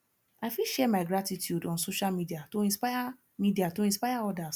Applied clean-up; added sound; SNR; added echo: none; none; none; none.